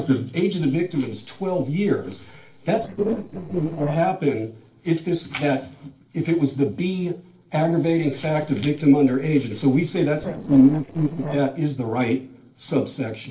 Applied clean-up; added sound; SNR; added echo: neural separator model SepFormer DNS4.